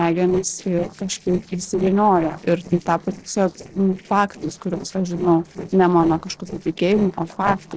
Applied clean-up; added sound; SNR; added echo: neural separator model SepFormer DNS4.